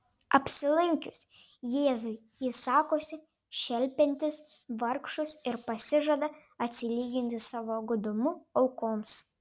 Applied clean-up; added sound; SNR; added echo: none; none; none; none.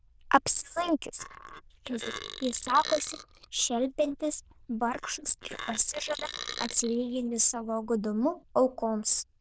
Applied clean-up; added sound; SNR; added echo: neural diffusion model UNIVERSE++.